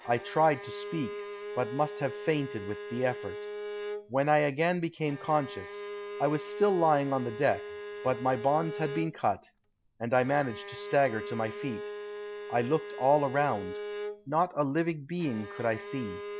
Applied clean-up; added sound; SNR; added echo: none; Bowed string instrument; 10 dB; none.